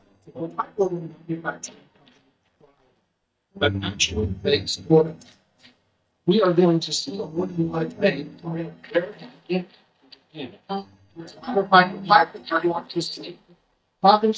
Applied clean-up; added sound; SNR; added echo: neural mask model DeepFilterNet 3.